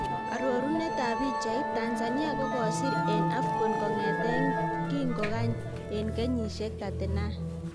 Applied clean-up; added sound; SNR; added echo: none; Musical instrument; -3 dB; none.